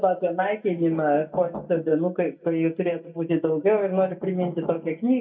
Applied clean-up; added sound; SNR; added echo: neural mask model DeepFilterNet 3.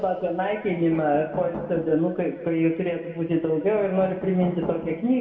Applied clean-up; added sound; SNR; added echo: none; Knock; 13 dB; reverberation time 1.7 s.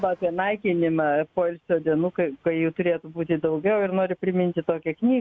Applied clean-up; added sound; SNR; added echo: none; none; none; none.